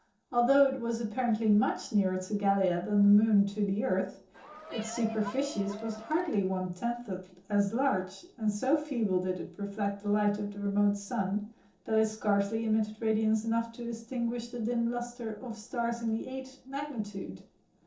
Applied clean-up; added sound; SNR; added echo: neural separator model SepFormer DNS4.